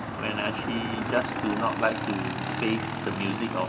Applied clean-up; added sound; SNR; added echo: none; Motorcycle / Engine; 1 dB; reverberation time 0.5 s.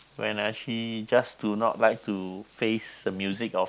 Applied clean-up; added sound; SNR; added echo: none; none; none; none.